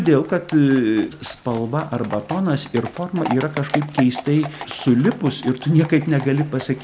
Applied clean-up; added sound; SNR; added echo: none; Livestock, farm animals, working animals; 14 dB; none.